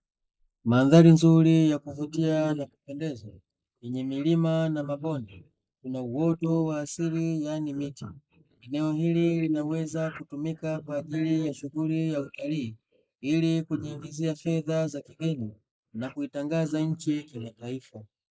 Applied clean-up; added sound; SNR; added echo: neural mask model Resemble Enhance denoiser.